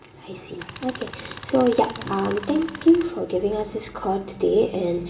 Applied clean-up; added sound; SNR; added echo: none; Tools; 15 dB; reverberation time 2.4 s.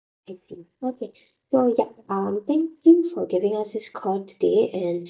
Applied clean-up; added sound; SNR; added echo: neural mask model DeepFilterNet 3.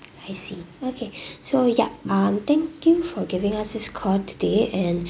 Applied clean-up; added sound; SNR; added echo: none; none; none; none.